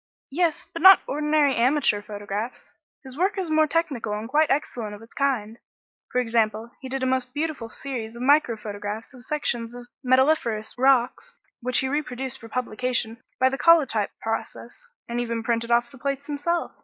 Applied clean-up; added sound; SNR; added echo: neural mask model Resemble Enhance denoiser.